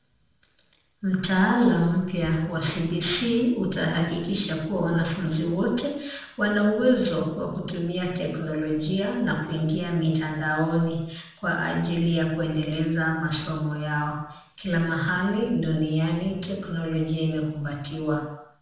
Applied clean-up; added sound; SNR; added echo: none; none; none; reverberation time 0.7 s.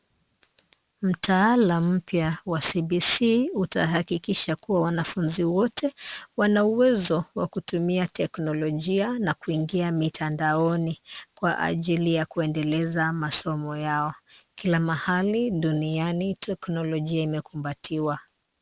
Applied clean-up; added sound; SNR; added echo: none; none; none; none.